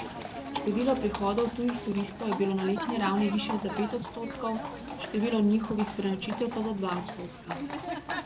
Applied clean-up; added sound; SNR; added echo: none; Livestock, farm animals, working animals; 7 dB; none.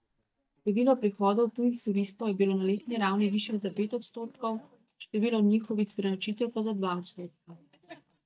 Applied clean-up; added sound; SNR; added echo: neural mask model DeepFilterNet 3.